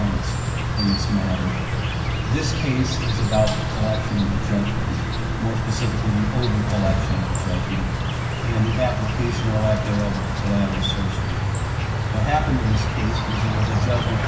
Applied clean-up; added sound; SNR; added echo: none; Insect; -1 dB; reverberation time 0.4 s.